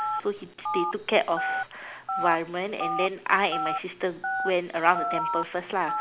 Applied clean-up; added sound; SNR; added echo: none; Telephone; 4 dB; none.